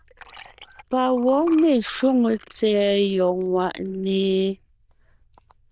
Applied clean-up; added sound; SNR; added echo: neural diffusion model UNIVERSE++.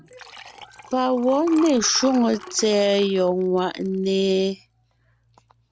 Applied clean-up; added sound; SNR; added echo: none; Liquid; 20 dB; none.